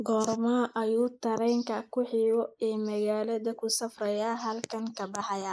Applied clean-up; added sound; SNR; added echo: neural mask model Resemble Enhance denoiser.